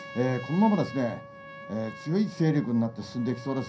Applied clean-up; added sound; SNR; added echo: none; Trumpet; 16 dB; reverberation time 0.3 s.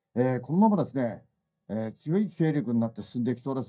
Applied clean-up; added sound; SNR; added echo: neural mask model DeepFilterNet 3.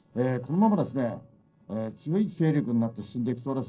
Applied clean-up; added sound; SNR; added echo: neural separator model SepFormer DNS4.